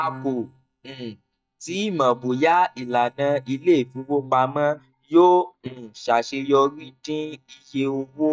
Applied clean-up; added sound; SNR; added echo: neural mask model DeepFilterNet 3.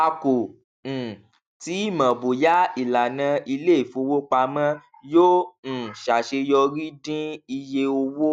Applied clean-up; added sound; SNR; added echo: none; none; none; none.